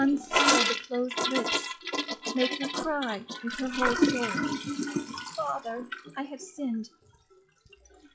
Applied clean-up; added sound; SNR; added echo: classical method log-MMSE.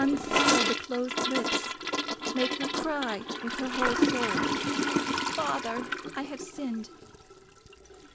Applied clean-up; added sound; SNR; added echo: none; Toilet flush / Gurgling; -3 dB; none.